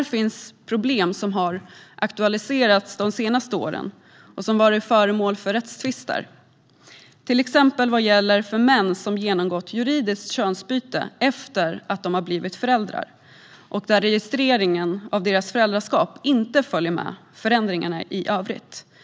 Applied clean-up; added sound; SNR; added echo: none; none; none; none.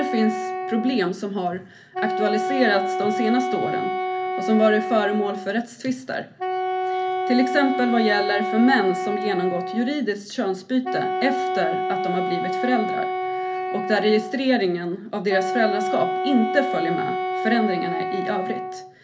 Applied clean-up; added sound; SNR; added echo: none; Wind instrument, woodwind instrument; 3 dB; reverberation time 0.3 s.